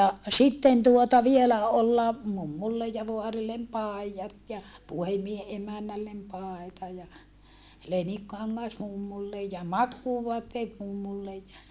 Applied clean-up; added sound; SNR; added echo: none; none; none; none.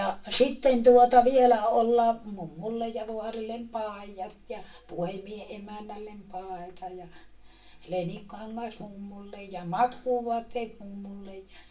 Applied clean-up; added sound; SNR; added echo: none; none; none; reverberation time 0.2 s.